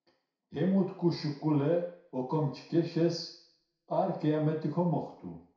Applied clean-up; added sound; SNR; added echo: none; none; none; reverberation time 0.6 s.